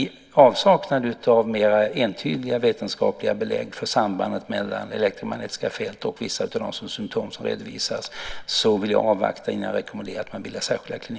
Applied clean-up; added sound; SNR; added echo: none; none; none; none.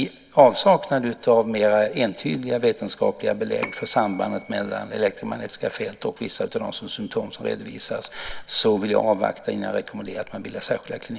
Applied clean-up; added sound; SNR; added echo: none; Bell / Telephone; 13 dB; none.